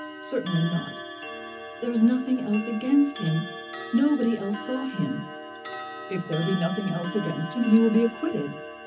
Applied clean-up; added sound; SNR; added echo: none; Clock; 11 dB; reverberation time 0.4 s.